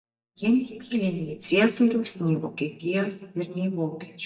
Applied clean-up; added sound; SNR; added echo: neural mask model DeepFilterNet 3.